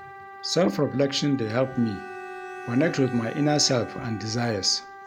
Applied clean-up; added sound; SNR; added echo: none; Wind instrument, woodwind instrument + Bowed string instrument; 14 dB; none.